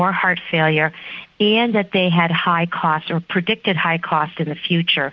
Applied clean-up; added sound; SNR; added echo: none; none; none; none.